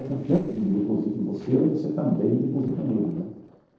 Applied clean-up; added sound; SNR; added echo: neural separator model SepFormer DNS4.